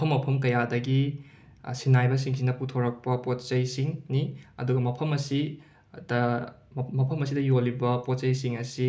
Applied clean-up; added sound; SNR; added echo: none; none; none; none.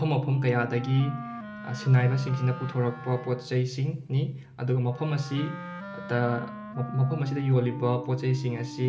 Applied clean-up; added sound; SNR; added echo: none; Wind instrument, woodwind instrument; 13 dB; reverberation time 1.0 s.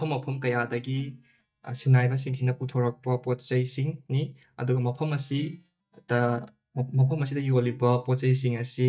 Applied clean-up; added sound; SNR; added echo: neural mask model DeepFilterNet 3.